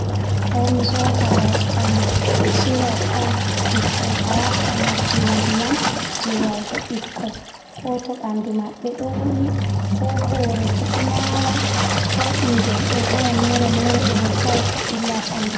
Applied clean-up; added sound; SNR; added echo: none; Engine; -4 dB; reverberation time 0.8 s.